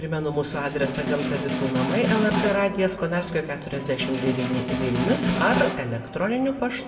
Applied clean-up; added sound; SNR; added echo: none; Snare drum; 4 dB; reverberation time 1.9 s.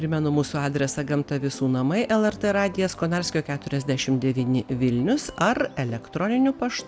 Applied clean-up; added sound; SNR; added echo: none; none; none; none.